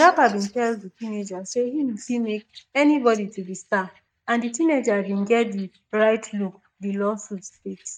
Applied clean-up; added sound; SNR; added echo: neural mask model DeepFilterNet 3.